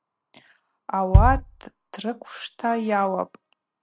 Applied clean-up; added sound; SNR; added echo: none; Bass drum; -4 dB; none.